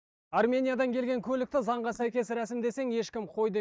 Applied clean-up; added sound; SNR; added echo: neural mask model DeepFilterNet 3.